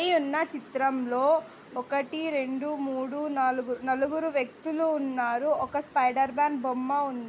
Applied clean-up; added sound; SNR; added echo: none; none; none; none.